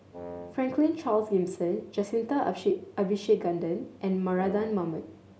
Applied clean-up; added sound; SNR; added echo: none; Wind instrument, woodwind instrument; 14 dB; none.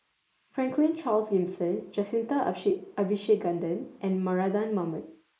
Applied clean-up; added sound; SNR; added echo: neural mask model Resemble Enhance denoiser.